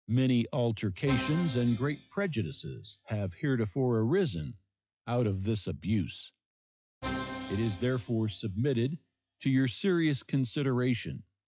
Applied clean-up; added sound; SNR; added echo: classical method log-MMSE.